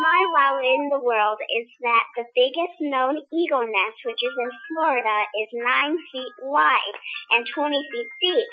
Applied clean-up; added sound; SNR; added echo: classical method Wiener filter.